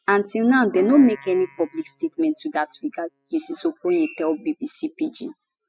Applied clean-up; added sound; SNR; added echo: classical method spectral subtraction.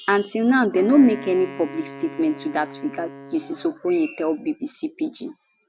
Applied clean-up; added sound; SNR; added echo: none; Wind instrument, woodwind instrument; 16 dB; none.